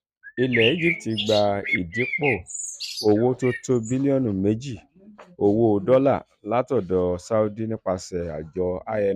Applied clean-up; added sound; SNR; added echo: neural mask model RNNoise.